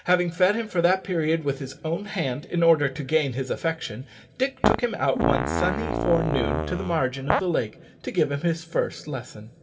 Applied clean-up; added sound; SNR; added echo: none; Fart; 0 dB; reverberation time 1.7 s.